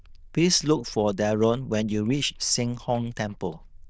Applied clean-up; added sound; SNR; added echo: neural diffusion model UNIVERSE++.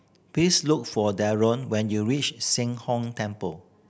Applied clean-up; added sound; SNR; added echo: none; none; none; none.